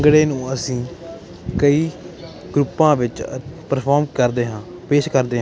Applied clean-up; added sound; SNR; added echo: none; none; none; none.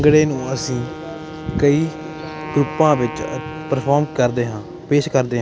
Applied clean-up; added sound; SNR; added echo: none; Wind instrument, woodwind instrument; 13 dB; none.